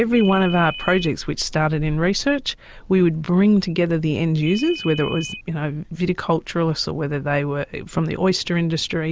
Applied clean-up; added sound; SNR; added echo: none; Ringtone; 12 dB; none.